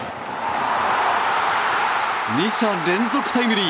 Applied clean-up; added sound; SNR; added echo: none; none; none; none.